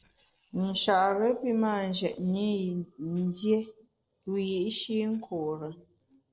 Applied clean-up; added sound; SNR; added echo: neural separator model SepFormer DNS4.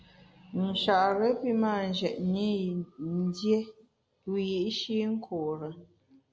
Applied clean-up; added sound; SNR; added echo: none; none; none; none.